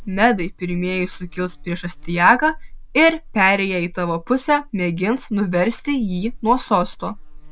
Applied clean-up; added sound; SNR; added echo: none; Buzz; 14 dB; none.